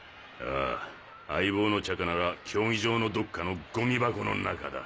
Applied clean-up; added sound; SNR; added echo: none; none; none; none.